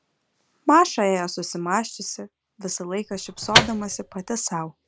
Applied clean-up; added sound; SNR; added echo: none; Microwave oven; -1 dB; none.